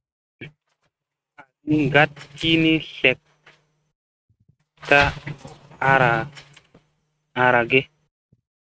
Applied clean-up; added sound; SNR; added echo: neural mask model RNNoise.